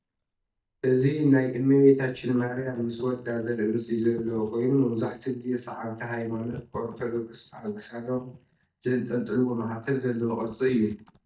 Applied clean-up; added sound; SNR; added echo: neural mask model DeepFilterNet 3.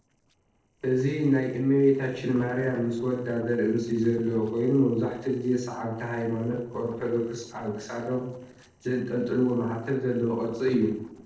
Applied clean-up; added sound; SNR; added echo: neural separator model SepFormer DNS4.